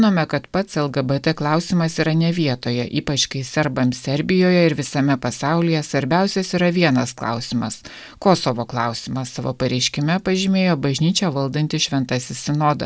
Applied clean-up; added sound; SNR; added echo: none; none; none; none.